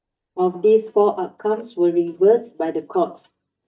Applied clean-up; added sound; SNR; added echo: neural mask model DeepFilterNet 3.